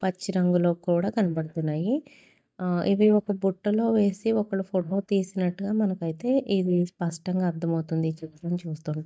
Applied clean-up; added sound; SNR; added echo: neural mask model DeepFilterNet 3.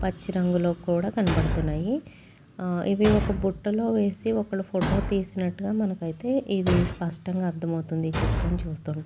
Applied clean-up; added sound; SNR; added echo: none; Thump, thud; 6 dB; none.